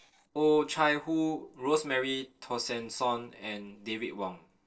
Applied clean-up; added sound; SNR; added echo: neural separator model SepFormer DNS4.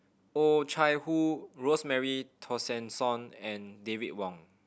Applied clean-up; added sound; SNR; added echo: none; none; none; none.